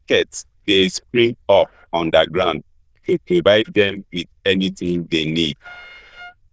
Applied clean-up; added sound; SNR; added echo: neural diffusion model UNIVERSE++.